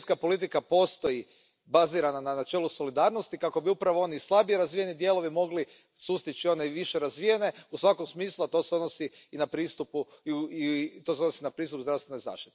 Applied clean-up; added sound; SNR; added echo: none; none; none; none.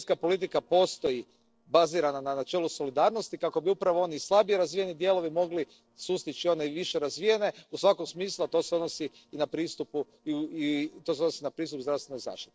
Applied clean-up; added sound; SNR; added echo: neural separator model SepFormer DNS4.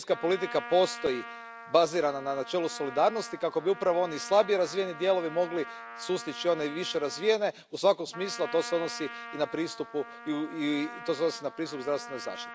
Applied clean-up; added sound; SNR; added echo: none; Trumpet; 14 dB; none.